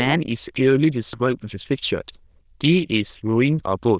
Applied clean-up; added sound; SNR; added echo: neural diffusion model UNIVERSE++.